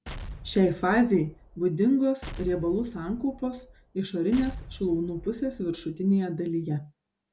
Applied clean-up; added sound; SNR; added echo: none; Explosion; 15 dB; none.